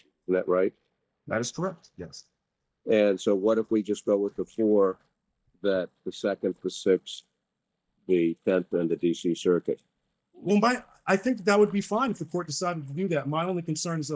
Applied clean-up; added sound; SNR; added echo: neural mask model DeepFilterNet 3.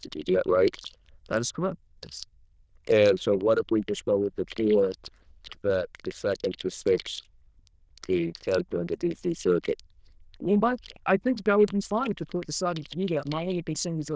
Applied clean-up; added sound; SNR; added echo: neural diffusion model UNIVERSE++.